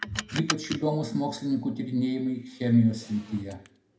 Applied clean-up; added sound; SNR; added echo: none; Car; 13 dB; reverberation time 0.5 s.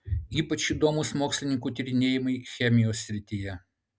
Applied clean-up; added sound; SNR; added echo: none; none; none; none.